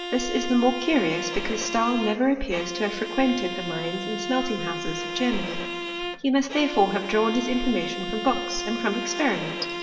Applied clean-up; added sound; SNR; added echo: none; Bowed string instrument; 7 dB; reverberation time 2.9 s.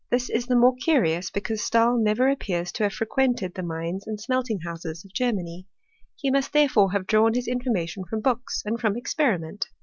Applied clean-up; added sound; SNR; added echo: none; none; none; none.